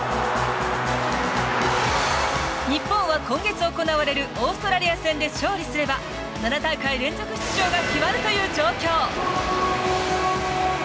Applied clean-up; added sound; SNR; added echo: none; Piano; 17 dB; none.